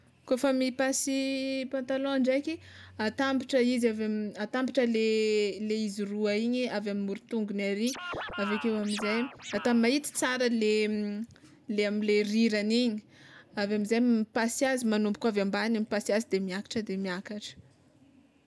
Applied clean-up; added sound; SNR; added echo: none; Scratching (performance technique); 10 dB; none.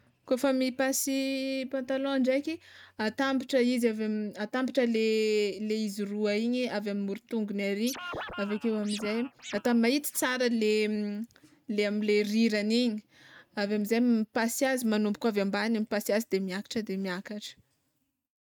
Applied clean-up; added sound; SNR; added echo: neural mask model RNNoise.